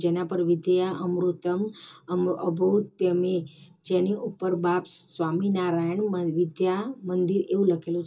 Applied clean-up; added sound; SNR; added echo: none; none; none; reverberation time 0.2 s.